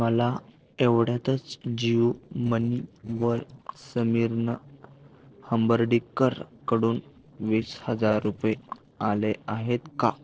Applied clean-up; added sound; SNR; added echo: neural separator model SepFormer DNS4.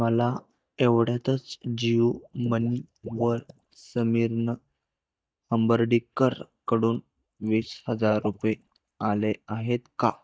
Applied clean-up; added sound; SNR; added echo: neural mask model DeepFilterNet 3.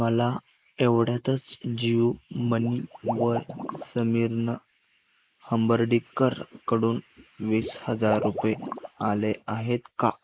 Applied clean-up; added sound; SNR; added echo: neural mask model Resemble Enhance denoiser.